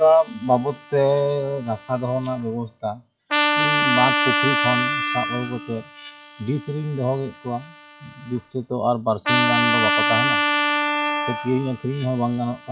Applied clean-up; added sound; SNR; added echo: classical method log-MMSE.